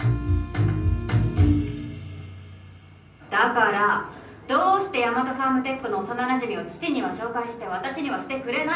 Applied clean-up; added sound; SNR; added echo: none; none; none; reverberation time 0.6 s.